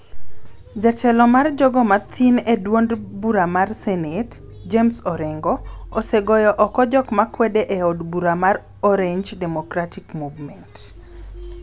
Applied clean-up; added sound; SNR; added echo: none; none; none; none.